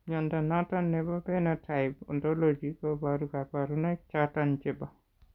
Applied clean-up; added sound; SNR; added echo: none; none; none; none.